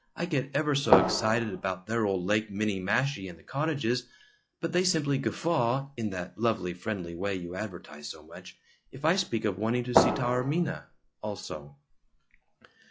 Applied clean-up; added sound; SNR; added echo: classical method log-MMSE.